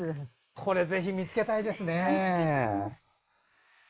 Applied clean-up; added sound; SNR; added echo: neural mask model Resemble Enhance denoiser.